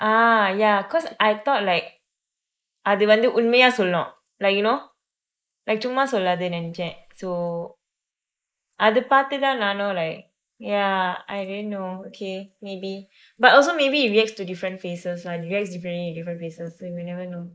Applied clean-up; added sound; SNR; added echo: neural mask model Resemble Enhance denoiser.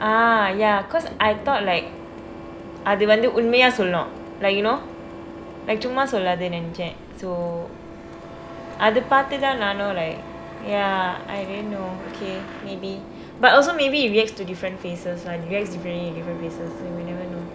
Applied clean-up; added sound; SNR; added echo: none; Printer; 15 dB; none.